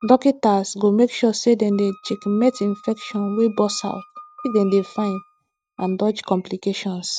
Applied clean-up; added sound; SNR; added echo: neural mask model RNNoise.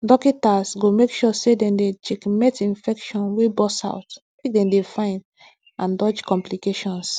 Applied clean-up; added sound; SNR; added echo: none; none; none; none.